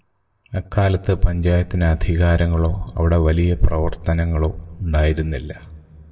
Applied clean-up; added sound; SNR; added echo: none; none; none; reverberation time 0.4 s.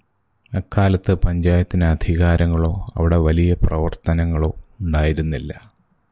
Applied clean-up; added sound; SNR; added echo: none; none; none; none.